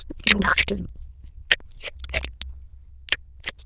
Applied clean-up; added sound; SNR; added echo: neural diffusion model UNIVERSE++.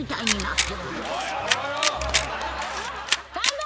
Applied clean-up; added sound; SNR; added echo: none; Camera; 0 dB; none.